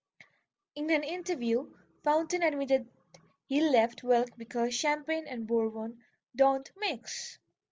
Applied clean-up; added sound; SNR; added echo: none; none; none; none.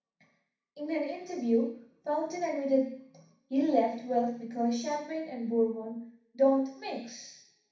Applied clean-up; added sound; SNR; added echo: none; none; none; reverberation time 0.6 s.